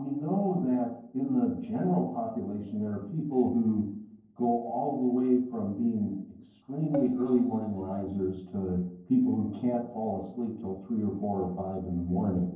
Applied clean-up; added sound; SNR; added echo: neural separator model SepFormer DNS4.